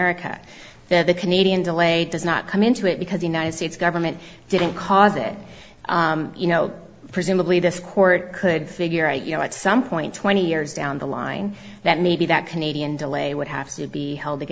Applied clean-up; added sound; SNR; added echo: none; none; none; none.